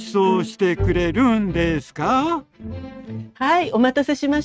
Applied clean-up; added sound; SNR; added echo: neural mask model RNNoise.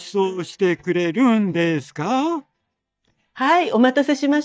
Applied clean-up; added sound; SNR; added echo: neural mask model DeepFilterNet 3.